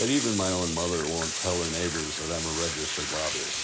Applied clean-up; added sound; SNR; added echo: none; Bathtub (filling or washing); 2 dB; none.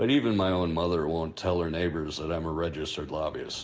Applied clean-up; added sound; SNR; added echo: none; none; none; none.